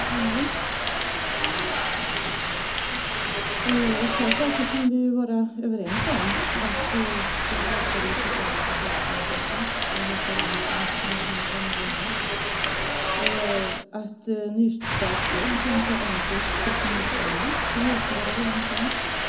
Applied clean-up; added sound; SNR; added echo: none; Rain; -3 dB; reverberation time 0.4 s.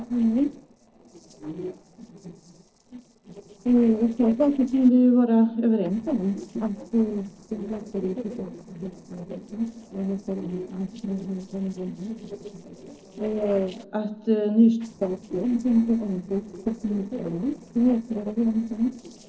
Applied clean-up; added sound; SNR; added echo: neural separator model SepFormer DNS4.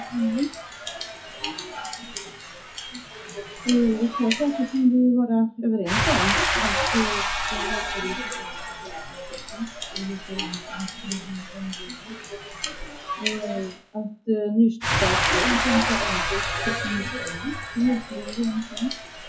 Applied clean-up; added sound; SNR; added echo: classical method WPE with log-MMSE.